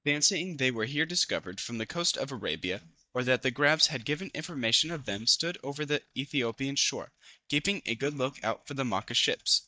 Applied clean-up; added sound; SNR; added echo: neural mask model DeepFilterNet 3.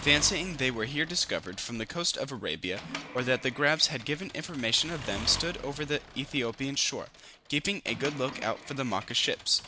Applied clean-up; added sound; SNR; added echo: none; Accelerating, revving, vroom / Mechanisms; 13 dB; none.